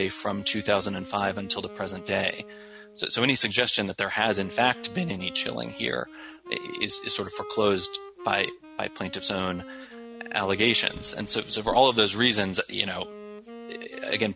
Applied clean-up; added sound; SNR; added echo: none; Wind instrument, woodwind instrument + Drawer open or close; 15 dB; none.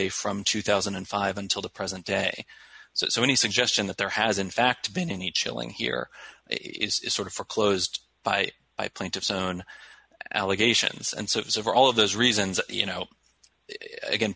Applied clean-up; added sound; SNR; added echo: none; none; none; none.